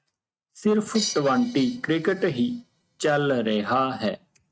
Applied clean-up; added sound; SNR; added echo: neural mask model RNNoise.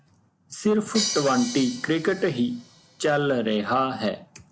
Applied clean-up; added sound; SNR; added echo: none; Crash cymbal; 10 dB; none.